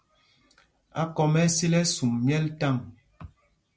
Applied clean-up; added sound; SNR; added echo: none; none; none; none.